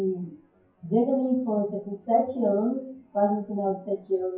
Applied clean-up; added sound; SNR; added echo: classical method WPE with log-MMSE.